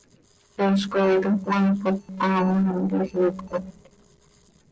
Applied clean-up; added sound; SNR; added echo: neural separator model SepFormer DNS4.